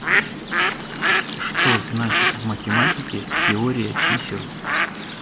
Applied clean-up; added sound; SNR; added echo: none; Bird; -5 dB; none.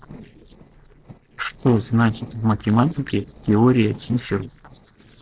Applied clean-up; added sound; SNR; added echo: neural separator model SepFormer DNS4.